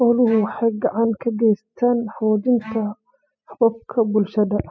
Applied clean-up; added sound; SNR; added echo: classical method spectral subtraction.